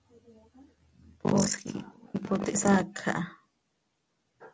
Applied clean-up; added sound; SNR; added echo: none; none; none; none.